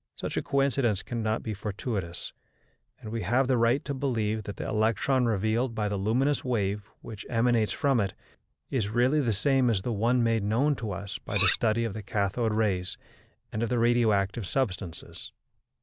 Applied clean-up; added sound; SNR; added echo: none; Cutlery, silverware; 3 dB; none.